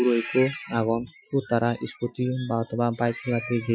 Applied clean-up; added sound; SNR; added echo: classical method Wiener filter.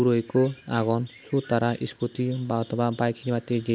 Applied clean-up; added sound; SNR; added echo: none; none; none; none.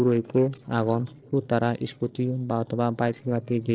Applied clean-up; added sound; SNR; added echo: neural separator model SepFormer DNS4.